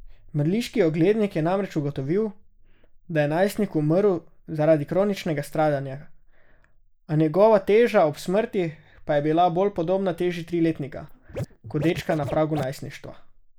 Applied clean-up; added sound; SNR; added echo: neural mask model Resemble Enhance denoiser.